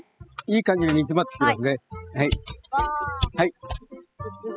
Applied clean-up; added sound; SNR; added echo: classical method spectral subtraction.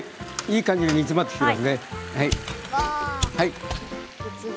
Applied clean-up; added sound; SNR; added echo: none; Mechanisms; 6 dB; none.